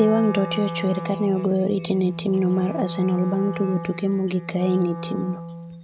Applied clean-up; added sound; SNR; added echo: none; Wind instrument, woodwind instrument; 9 dB; none.